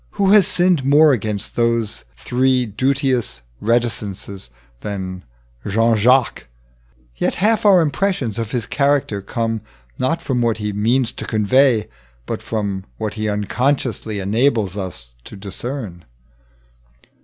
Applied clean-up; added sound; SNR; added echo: none; none; none; none.